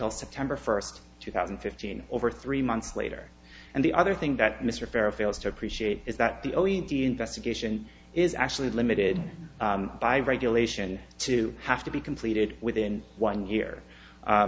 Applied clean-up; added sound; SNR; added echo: none; Whoosh, swoosh, swish; 11 dB; none.